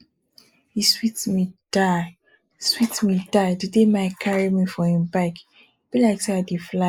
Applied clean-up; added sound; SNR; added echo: neural mask model Resemble Enhance denoiser.